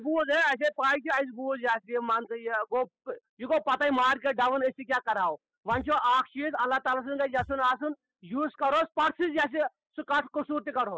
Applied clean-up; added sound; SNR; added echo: classical method spectral subtraction.